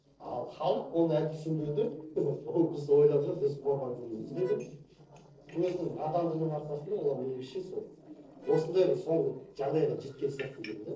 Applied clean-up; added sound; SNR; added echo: neural separator model SepFormer DNS4.